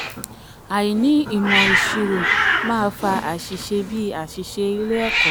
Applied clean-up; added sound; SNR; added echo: none; Hiss; 1 dB; none.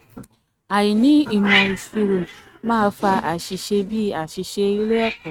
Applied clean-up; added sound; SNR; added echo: neural mask model RNNoise.